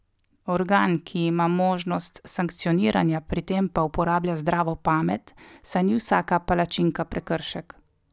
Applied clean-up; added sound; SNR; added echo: none; none; none; none.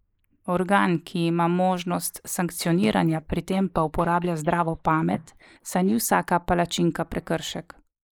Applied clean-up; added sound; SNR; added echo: neural mask model Resemble Enhance denoiser.